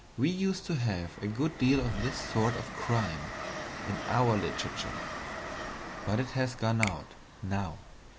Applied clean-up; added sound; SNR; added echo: none; Finger snapping + Train; 8 dB; none.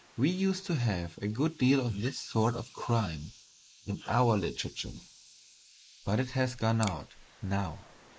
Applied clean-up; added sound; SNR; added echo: neural mask model Resemble Enhance denoiser.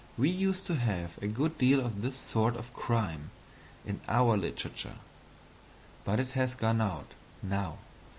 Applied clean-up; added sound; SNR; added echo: none; none; none; none.